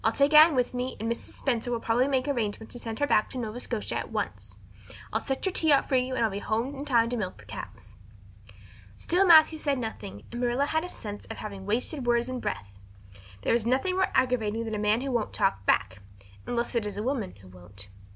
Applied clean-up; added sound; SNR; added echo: none; none; none; none.